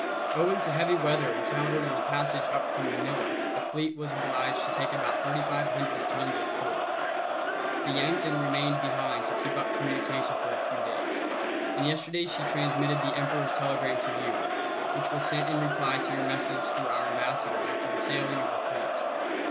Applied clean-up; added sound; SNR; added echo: none; Crowd; -4 dB; none.